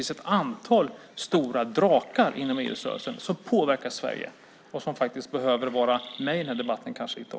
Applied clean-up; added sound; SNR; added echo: none; Chirp, tweet; 19 dB; none.